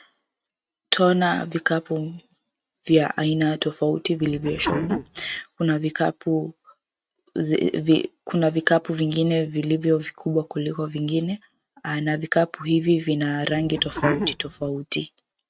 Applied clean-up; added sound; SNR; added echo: neural mask model RNNoise.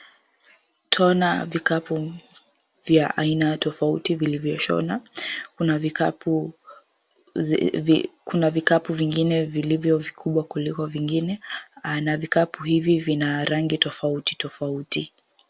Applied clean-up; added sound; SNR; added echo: none; none; none; none.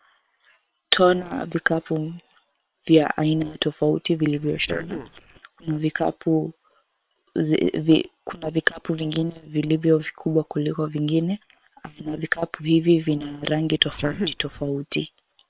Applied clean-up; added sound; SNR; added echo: neural separator model SepFormer WHAM!.